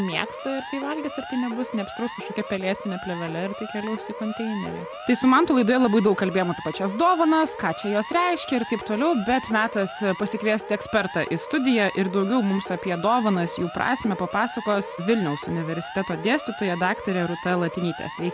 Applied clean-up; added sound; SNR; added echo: none; Siren; 12 dB; none.